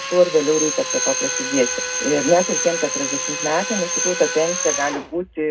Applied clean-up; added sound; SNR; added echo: none; Drill; 4 dB; reverberation time 0.3 s.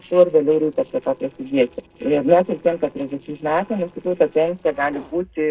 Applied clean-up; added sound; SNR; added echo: neural separator model SepFormer DNS4.